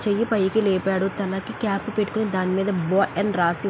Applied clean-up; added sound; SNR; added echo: none; none; none; none.